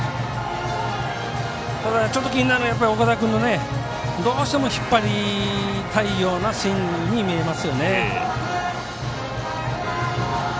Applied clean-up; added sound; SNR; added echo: none; none; none; none.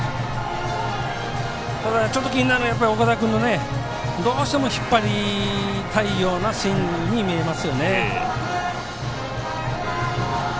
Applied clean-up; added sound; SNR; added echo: none; Buzz; 17 dB; none.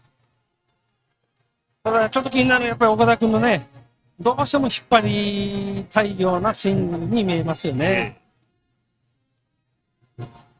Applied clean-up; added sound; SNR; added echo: neural mask model RNNoise.